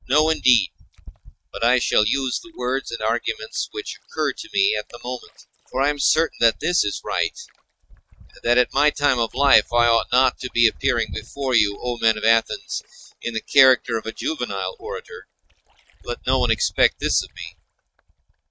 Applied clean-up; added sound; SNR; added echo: neural mask model RNNoise.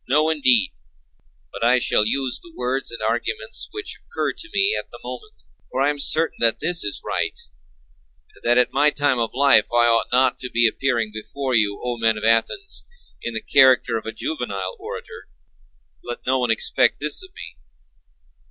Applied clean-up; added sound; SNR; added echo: none; none; none; none.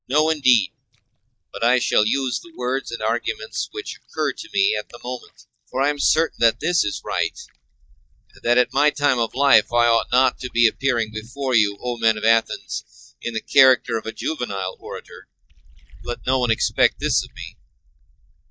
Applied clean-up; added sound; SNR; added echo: neural mask model DeepFilterNet 3.